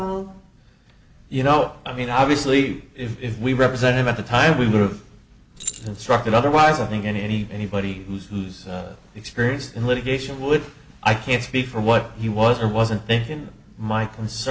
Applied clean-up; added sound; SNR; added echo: none; Keys jangling; 15 dB; none.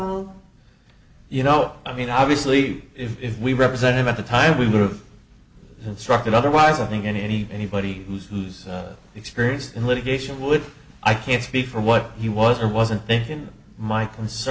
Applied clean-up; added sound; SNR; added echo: none; none; none; none.